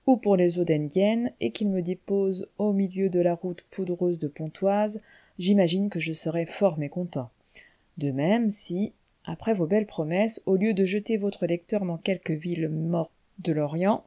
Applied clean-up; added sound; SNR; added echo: none; none; none; none.